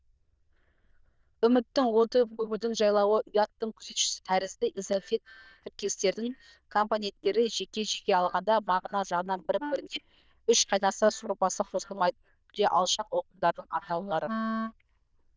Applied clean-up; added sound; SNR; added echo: neural diffusion model UNIVERSE++.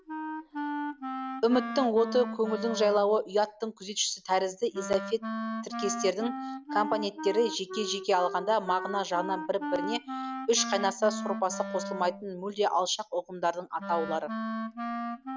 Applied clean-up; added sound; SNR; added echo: none; Wind instrument, woodwind instrument; 7 dB; none.